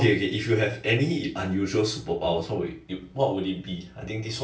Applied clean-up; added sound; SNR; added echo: none; none; none; reverberation time 0.3 s.